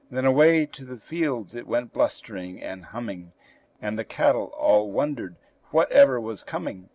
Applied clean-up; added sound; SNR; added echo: none; none; none; none.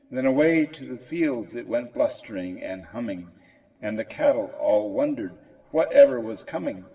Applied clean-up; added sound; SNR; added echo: none; none; none; reverberation time 1.7 s.